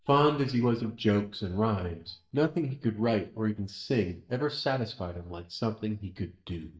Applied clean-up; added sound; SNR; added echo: neural mask model DeepFilterNet 3.